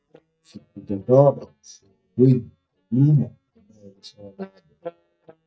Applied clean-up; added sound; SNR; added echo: neural mask model DeepFilterNet 3.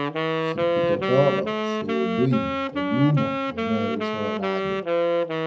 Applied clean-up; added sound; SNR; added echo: none; Wind instrument, woodwind instrument; -2 dB; reverberation time 0.3 s.